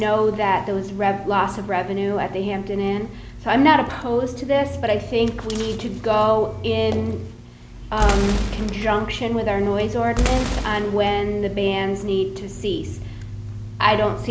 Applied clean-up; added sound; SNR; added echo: none; Boom; 5 dB; none.